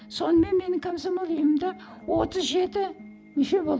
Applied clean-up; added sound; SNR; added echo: none; none; none; none.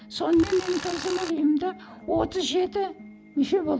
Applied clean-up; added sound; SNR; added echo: none; Tools; 11 dB; none.